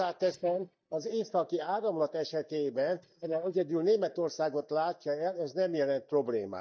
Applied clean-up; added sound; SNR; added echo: neural mask model DeepFilterNet 3.